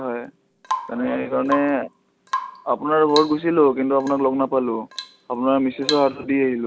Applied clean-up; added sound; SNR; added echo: none; Drip / Water tap, faucet / Rain; 12 dB; none.